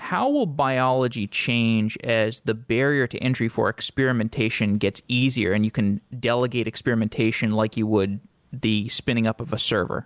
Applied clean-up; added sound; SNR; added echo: none; none; none; none.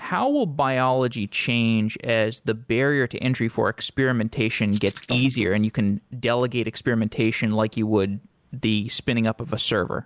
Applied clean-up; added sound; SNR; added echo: neural mask model Resemble Enhance denoiser.